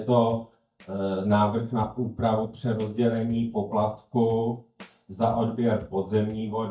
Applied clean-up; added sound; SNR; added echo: neural mask model DeepFilterNet 3.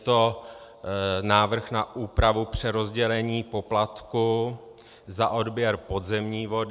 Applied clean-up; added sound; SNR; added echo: none; none; none; none.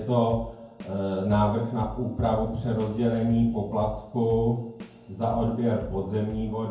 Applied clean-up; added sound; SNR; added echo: none; Drum / Drum kit; 15 dB; reverberation time 0.9 s.